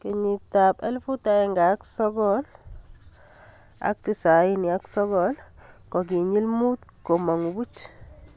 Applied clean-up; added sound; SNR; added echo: none; none; none; none.